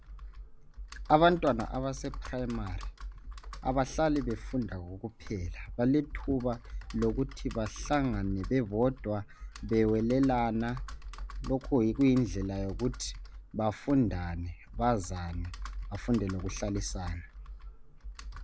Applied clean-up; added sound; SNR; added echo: none; Computer keyboard; 10 dB; none.